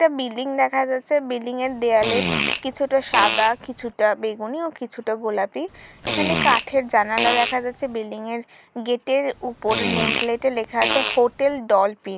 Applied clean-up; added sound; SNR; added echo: none; Fart; 4 dB; none.